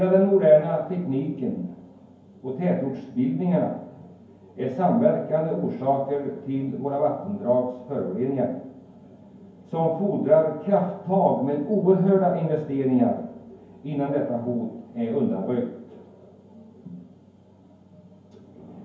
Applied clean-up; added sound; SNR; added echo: none; none; none; reverberation time 0.9 s.